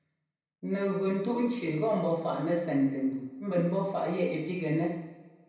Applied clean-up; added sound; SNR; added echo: none; none; none; reverberation time 0.9 s.